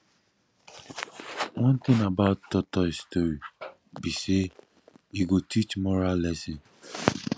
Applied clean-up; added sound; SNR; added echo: none; none; none; none.